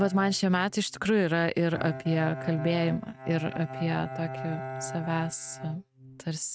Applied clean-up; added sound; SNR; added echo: neural mask model RNNoise.